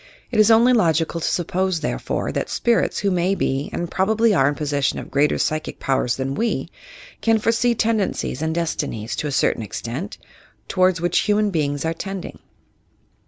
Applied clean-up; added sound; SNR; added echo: none; none; none; none.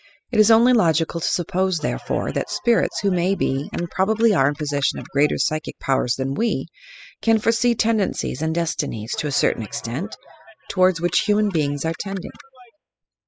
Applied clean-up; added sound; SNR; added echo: classical method spectral subtraction.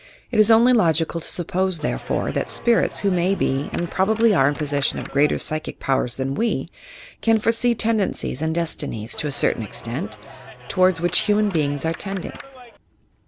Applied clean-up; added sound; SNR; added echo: none; Clapping; 17 dB; none.